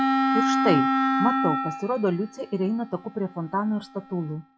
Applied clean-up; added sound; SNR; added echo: classical method log-MMSE.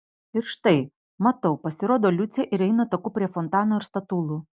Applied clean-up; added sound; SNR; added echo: none; none; none; none.